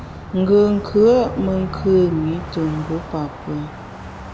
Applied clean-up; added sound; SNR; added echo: none; Car passing by; 12 dB; none.